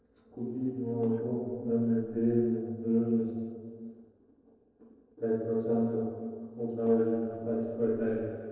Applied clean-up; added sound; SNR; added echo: neural separator model SepFormer DNS4.